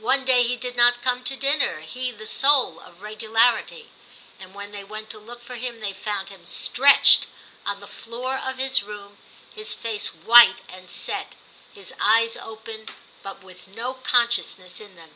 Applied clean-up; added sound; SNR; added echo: none; none; none; none.